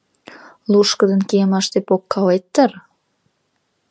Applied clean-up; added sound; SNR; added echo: none; none; none; none.